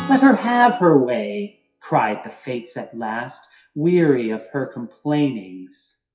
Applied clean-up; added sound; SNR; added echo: classical method WPE with log-MMSE.